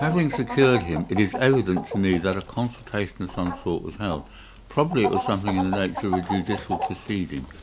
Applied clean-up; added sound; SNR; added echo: none; Chicken, rooster; 9 dB; none.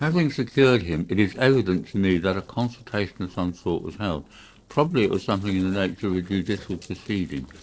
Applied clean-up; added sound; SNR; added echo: neural separator model SepFormer DNS4.